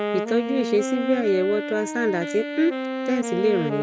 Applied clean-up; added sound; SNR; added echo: none; Wind instrument, woodwind instrument; 5 dB; none.